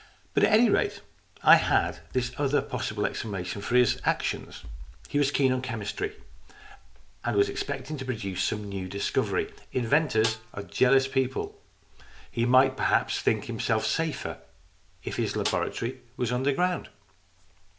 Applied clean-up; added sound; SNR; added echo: none; Snare drum; 12 dB; none.